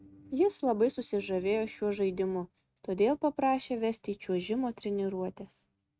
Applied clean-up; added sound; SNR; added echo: neural mask model RNNoise.